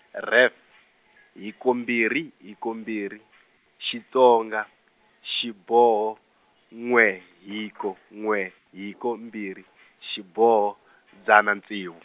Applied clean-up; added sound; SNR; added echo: none; none; none; none.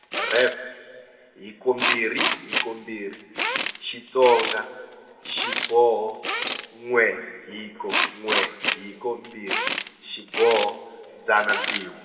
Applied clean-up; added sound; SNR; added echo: none; Tools; 4 dB; reverberation time 2.6 s.